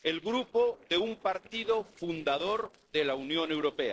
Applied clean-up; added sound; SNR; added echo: neural separator model SepFormer DNS4.